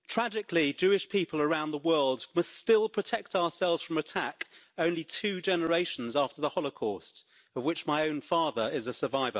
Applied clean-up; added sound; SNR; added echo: none; none; none; none.